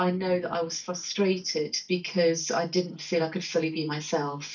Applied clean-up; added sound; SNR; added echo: neural mask model DeepFilterNet 3.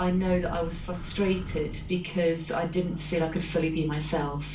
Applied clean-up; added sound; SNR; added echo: none; Microwave oven; 9 dB; reverberation time 0.3 s.